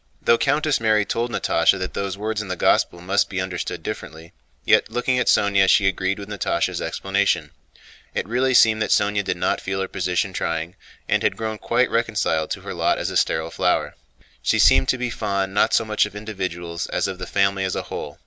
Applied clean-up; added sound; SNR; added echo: none; none; none; none.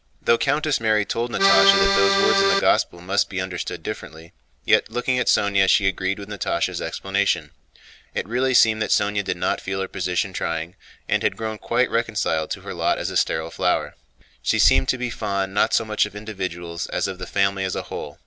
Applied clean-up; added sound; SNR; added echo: none; Accordion; -5 dB; none.